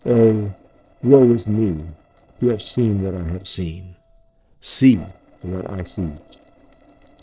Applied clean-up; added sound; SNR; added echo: neural separator model SepFormer DNS4.